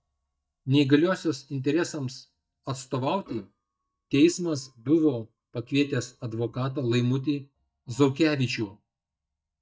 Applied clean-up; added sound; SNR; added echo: neural mask model DeepFilterNet 3.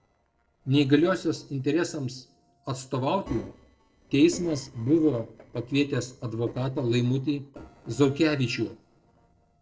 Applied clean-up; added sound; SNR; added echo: neural separator model SepFormer DNS4.